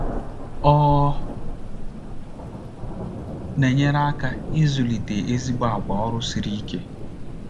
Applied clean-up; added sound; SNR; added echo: none; Thunder; 5 dB; none.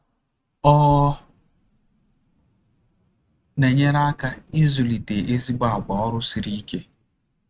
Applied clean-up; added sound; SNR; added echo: neural mask model RNNoise.